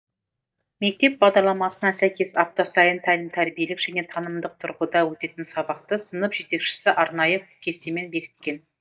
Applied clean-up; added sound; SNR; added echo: neural mask model DeepFilterNet 3.